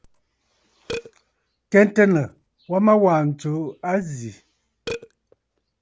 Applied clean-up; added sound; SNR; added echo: none; Burping, eructation; 18 dB; none.